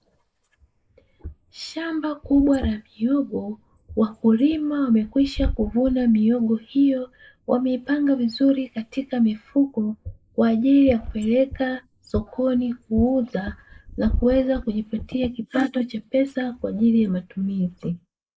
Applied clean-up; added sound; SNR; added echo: neural mask model Resemble Enhance denoiser.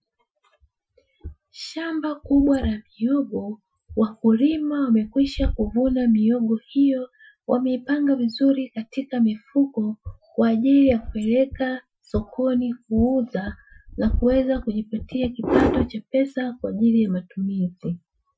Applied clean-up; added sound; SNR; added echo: classical method Wiener filter.